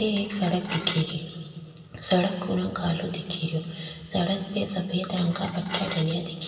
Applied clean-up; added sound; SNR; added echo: none; Dishes, pots, and pans / Glass; 11 dB; reverberation time 2.5 s.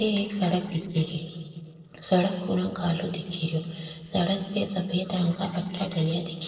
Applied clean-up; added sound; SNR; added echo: neural separator model SepFormer DNS4.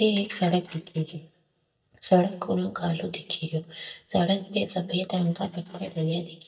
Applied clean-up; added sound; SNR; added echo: neural mask model DeepFilterNet 3.